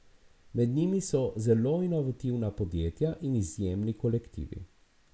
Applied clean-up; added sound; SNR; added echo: none; none; none; none.